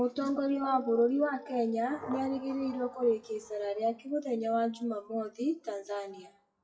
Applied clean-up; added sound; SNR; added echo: classical method WPE with log-MMSE.